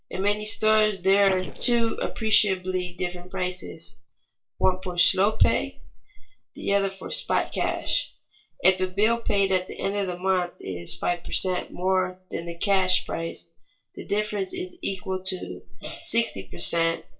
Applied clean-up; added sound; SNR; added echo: neural separator model SepFormer DNS4.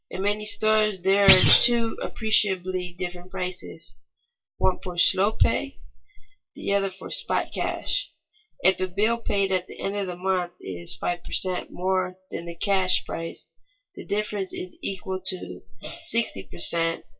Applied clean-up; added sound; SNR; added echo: classical method WPE with log-MMSE.